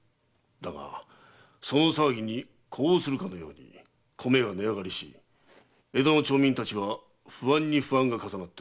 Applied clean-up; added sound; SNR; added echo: none; none; none; none.